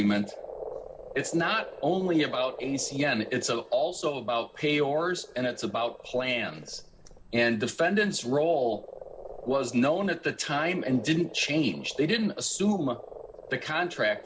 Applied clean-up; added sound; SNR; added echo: none; Frog; 16 dB; none.